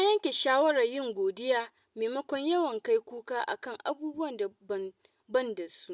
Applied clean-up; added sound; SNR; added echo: none; none; none; none.